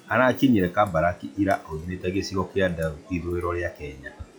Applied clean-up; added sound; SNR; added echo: classical method log-MMSE.